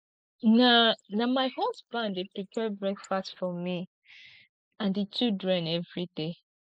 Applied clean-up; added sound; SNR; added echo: neural mask model Resemble Enhance denoiser.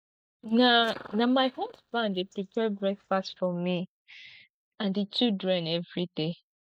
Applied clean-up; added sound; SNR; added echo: neural mask model DeepFilterNet 3.